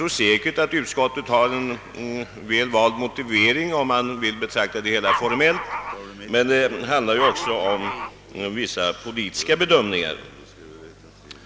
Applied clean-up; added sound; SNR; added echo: none; Dog; 4 dB; none.